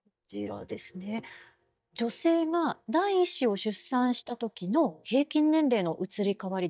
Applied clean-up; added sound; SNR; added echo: neural mask model DeepFilterNet 3.